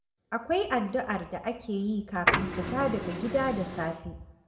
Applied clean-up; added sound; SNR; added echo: none; Printer; 0 dB; reverberation time 0.7 s.